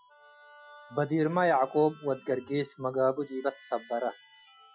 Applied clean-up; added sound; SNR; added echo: classical method Wiener filter.